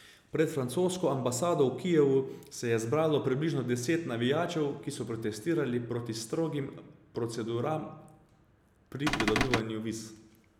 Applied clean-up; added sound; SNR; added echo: none; Cupboard open or close / Door; -1 dB; none.